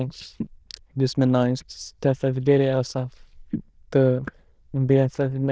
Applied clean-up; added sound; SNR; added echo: neural diffusion model UNIVERSE++.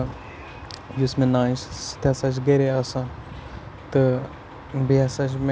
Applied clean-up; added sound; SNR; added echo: none; none; none; none.